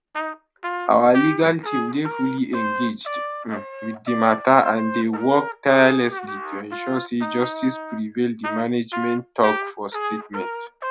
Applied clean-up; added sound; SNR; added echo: none; Trumpet; 8 dB; none.